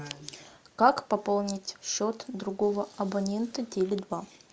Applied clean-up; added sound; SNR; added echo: none; none; none; none.